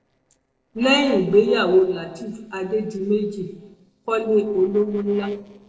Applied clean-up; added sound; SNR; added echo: neural separator model SepFormer DNS4.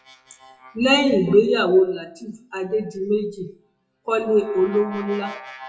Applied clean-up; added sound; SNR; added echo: classical method WPE with log-MMSE.